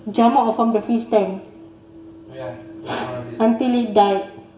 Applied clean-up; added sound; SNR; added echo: none; none; none; reverberation time 0.8 s.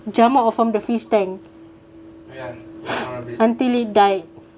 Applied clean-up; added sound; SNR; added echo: none; none; none; none.